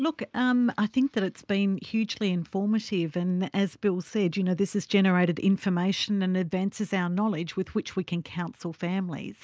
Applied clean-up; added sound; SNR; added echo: none; none; none; none.